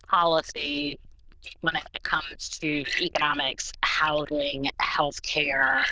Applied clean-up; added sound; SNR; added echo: neural diffusion model UNIVERSE++.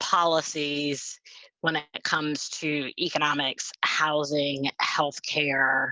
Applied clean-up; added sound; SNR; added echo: none; none; none; none.